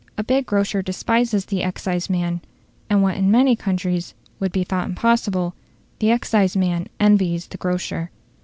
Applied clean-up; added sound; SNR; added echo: none; none; none; none.